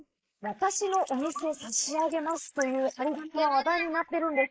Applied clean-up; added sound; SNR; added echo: neural mask model Resemble Enhance denoiser.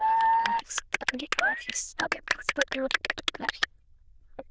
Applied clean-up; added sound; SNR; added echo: neural diffusion model UNIVERSE++.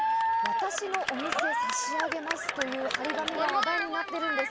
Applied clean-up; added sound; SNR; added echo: none; Cheering; -4 dB; none.